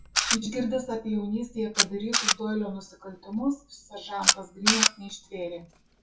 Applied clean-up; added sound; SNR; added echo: none; Camera; -2 dB; reverberation time 0.1 s.